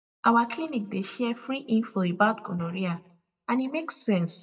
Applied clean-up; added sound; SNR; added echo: neural mask model DeepFilterNet 3.